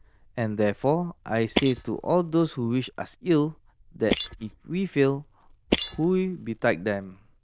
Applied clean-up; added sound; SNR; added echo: neural diffusion model UNIVERSE++.